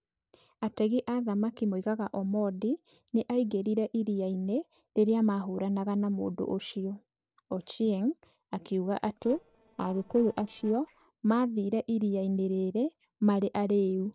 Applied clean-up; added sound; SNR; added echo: neural separator model SepFormer DNS4.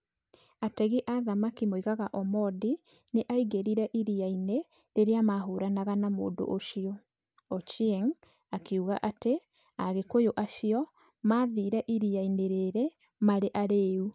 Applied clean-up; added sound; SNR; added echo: none; none; none; none.